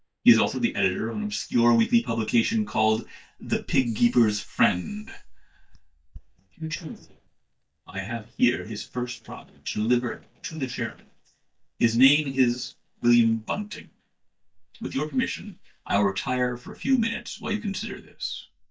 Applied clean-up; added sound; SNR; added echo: neural mask model DeepFilterNet 3.